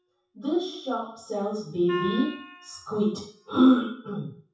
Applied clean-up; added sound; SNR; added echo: classical method WPE with log-MMSE.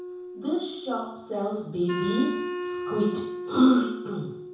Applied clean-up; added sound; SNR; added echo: none; Wind instrument, woodwind instrument; 8 dB; reverberation time 0.7 s.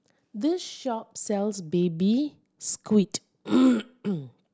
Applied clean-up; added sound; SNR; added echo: none; none; none; none.